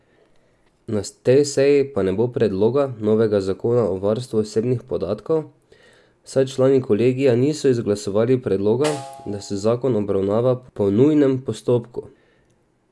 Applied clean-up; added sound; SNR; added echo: none; Snare drum; 19 dB; none.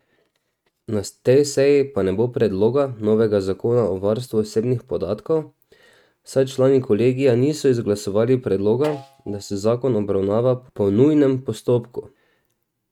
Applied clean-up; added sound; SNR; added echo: neural mask model RNNoise.